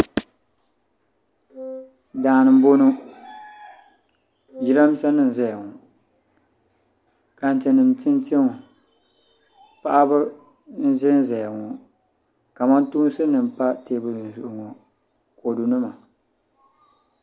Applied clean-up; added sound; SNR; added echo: none; Wind instrument, woodwind instrument; 15 dB; none.